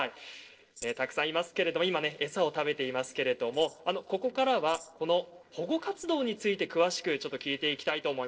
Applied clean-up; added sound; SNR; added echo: neural separator model SepFormer DNS4.